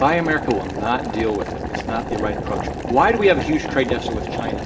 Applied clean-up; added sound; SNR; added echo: none; Boiling; 5 dB; reverberation time 1.4 s.